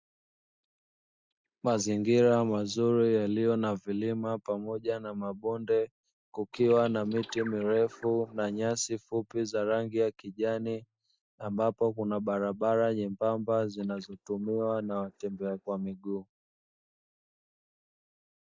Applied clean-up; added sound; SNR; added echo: neural mask model DeepFilterNet 3.